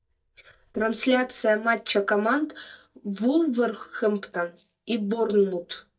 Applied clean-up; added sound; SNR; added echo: neural mask model DeepFilterNet 3.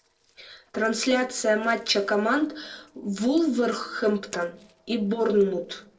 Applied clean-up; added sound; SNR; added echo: neural separator model SepFormer DNS4.